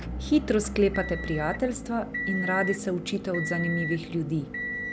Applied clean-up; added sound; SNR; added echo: none; Motor vehicle (road) / Engine; 6 dB; none.